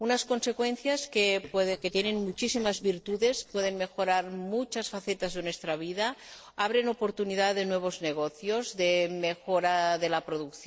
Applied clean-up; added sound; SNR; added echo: neural separator model SepFormer DNS4.